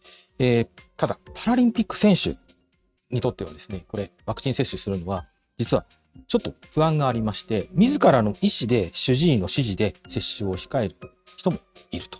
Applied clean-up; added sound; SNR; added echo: neural mask model RNNoise.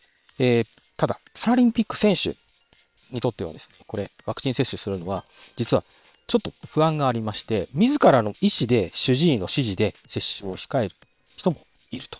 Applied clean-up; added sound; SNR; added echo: neural separator model SepFormer WHAM!.